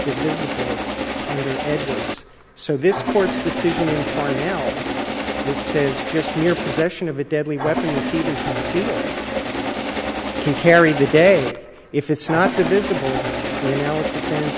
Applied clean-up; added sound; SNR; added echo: none; Engine starting; 3 dB; none.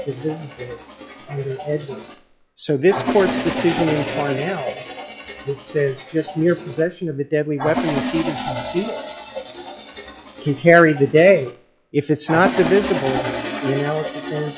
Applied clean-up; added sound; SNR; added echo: classical method log-MMSE.